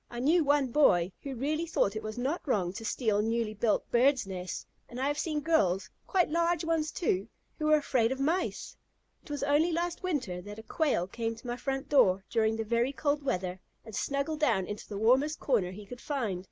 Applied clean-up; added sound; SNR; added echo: none; none; none; none.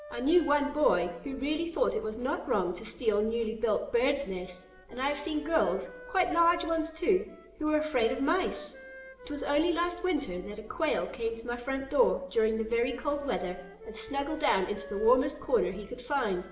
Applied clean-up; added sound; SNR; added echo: none; Wind instrument, woodwind instrument; 20 dB; reverberation time 1.0 s.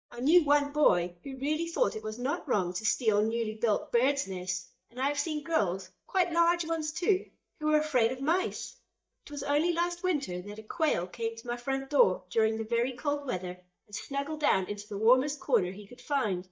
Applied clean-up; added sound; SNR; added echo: neural mask model DeepFilterNet 3.